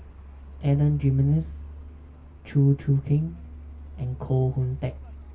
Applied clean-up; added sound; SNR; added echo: none; Truck; 14 dB; reverberation time 0.2 s.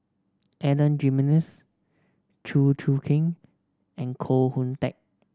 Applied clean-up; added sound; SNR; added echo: none; none; none; none.